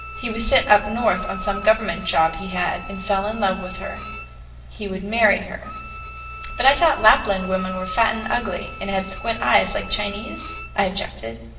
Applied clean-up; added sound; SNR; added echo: none; Bowed string instrument; 13 dB; reverberation time 0.8 s.